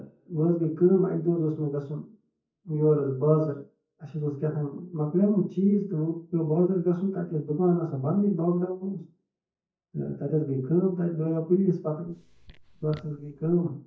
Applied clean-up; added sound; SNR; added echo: neural mask model DeepFilterNet 3.